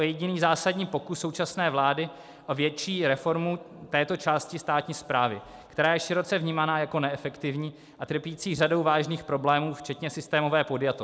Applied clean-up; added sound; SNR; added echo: none; none; none; none.